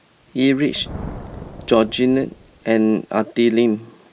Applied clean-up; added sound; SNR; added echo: none; Thunder; 18 dB; none.